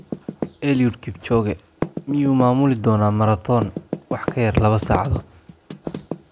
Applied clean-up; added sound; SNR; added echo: none; Typing; 11 dB; none.